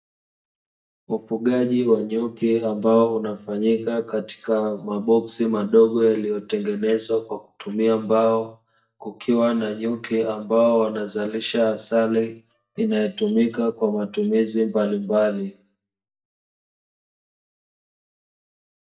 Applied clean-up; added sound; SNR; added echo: neural mask model DeepFilterNet 3.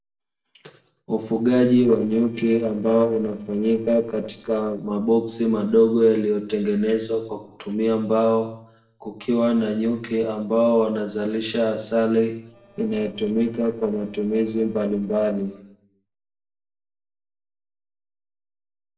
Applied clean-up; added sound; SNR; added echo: neural separator model SepFormer DNS4.